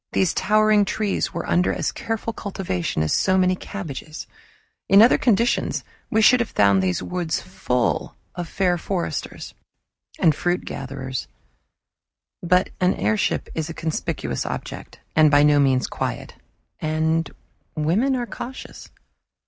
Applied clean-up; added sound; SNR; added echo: none; none; none; none.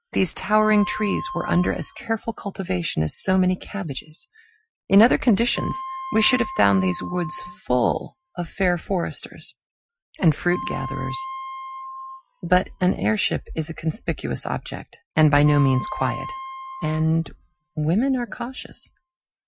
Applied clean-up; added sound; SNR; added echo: classical method Wiener filter.